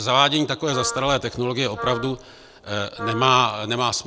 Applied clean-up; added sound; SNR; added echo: none; Wind instrument, woodwind instrument; 12 dB; none.